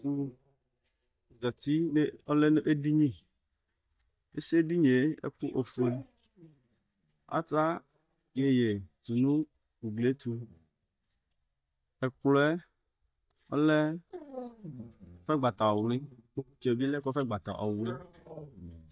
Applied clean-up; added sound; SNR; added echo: neural mask model DeepFilterNet 3.